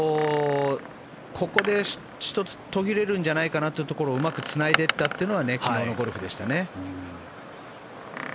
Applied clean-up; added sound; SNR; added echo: none; Door; 8 dB; none.